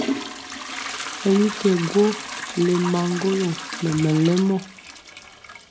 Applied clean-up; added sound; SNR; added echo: none; Trickle, dribble / Toilet flush / Hiss; 9 dB; none.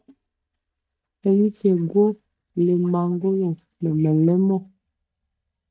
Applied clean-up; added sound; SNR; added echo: neural mask model DeepFilterNet 3.